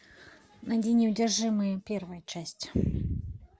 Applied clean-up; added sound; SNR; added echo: none; none; none; none.